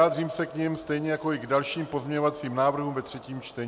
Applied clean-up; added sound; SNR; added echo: none; none; none; none.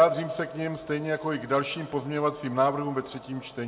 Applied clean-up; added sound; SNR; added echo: none; none; none; reverberation time 0.8 s.